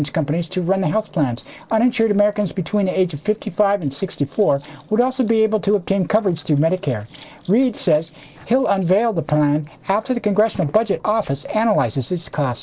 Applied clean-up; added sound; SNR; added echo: neural separator model SepFormer DNS4.